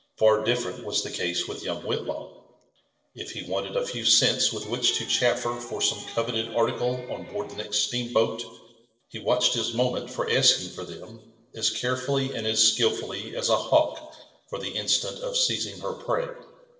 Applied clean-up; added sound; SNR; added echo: neural separator model SepFormer DNS4.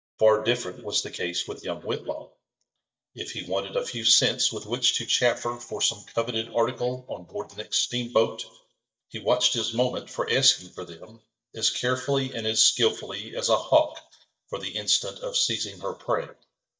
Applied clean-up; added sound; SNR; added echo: neural mask model DeepFilterNet 3.